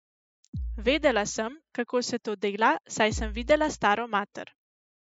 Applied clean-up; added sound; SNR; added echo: classical method spectral subtraction.